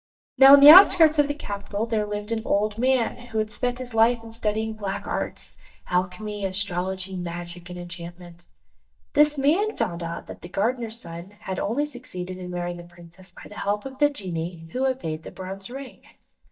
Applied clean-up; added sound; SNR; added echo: neural mask model DeepFilterNet 3.